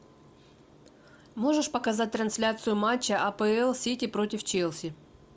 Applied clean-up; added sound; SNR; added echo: none; none; none; none.